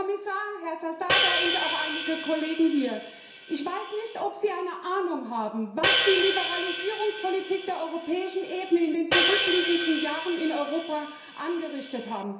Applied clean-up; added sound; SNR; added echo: none; Hi-hat; 1 dB; reverberation time 0.7 s.